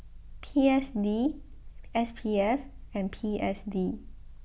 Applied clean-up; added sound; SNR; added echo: none; none; none; none.